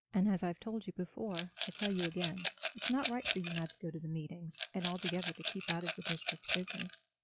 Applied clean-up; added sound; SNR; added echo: classical method log-MMSE.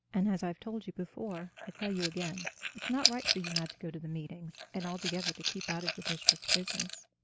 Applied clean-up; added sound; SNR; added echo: neural mask model Resemble Enhance denoiser.